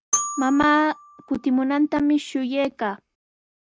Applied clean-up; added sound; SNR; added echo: none; Glockenspiel; 10 dB; none.